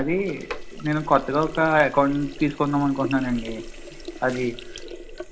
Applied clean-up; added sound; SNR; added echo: none; Sink (filling or washing); 12 dB; reverberation time 0.4 s.